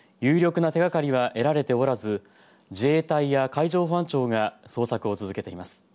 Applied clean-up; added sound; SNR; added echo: none; none; none; none.